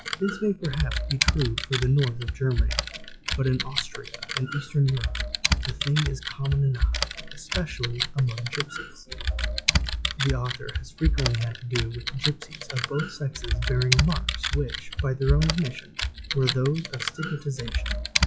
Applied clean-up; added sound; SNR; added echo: classical method log-MMSE.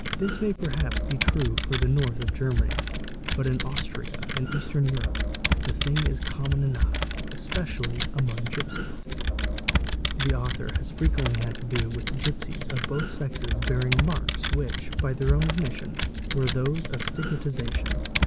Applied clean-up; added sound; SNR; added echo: none; Computer keyboard; -2 dB; none.